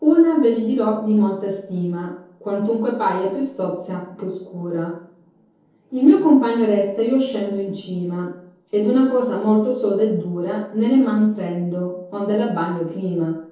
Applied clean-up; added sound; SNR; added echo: none; none; none; reverberation time 0.6 s.